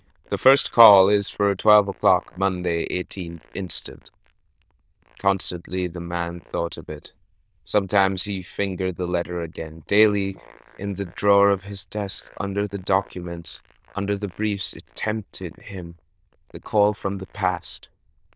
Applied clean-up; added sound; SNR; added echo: neural diffusion model UNIVERSE++.